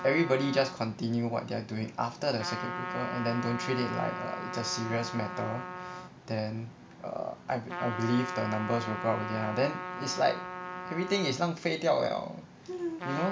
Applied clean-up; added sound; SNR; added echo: none; Trumpet; 8 dB; none.